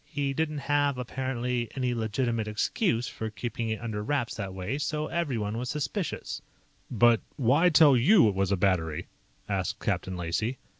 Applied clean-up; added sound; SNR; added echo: none; none; none; none.